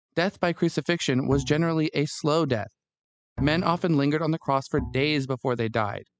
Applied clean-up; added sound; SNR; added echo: classical method spectral subtraction.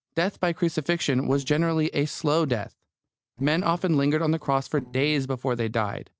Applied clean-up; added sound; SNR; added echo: neural separator model SepFormer DNS4.